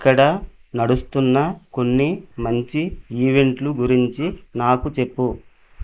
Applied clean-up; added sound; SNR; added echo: neural mask model Resemble Enhance denoiser.